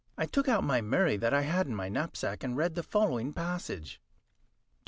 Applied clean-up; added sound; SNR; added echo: none; none; none; none.